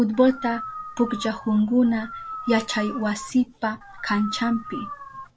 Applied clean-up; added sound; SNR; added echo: none; Dog; 12 dB; none.